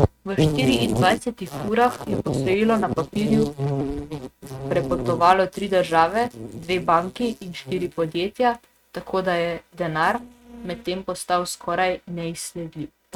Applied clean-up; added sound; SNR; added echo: neural mask model RNNoise.